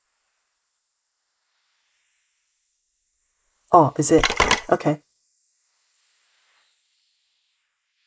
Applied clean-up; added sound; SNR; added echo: neural mask model Resemble Enhance denoiser.